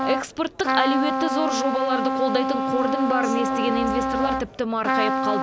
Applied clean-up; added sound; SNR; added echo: none; Trumpet; -1 dB; none.